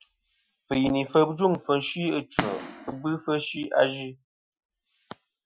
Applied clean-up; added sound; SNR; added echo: classical method Wiener filter.